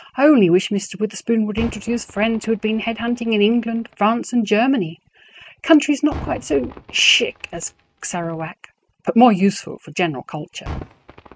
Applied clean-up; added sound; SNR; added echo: neural mask model RNNoise.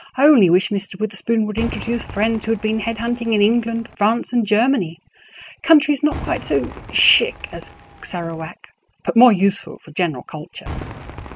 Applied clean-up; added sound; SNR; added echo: none; Cheering / Fireworks; 17 dB; none.